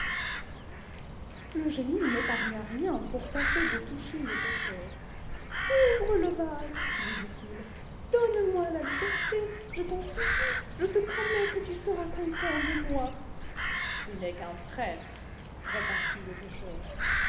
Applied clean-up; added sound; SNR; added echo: none; Crow; 1 dB; reverberation time 1.0 s.